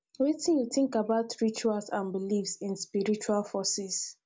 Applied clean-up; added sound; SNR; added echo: none; none; none; none.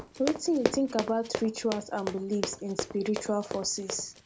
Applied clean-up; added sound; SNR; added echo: none; Run; 6 dB; none.